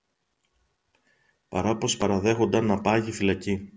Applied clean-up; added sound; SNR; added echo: none; none; none; none.